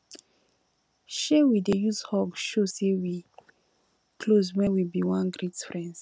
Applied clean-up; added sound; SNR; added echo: none; none; none; none.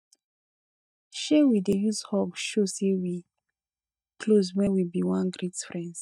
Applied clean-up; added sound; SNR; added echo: neural mask model DeepFilterNet 3.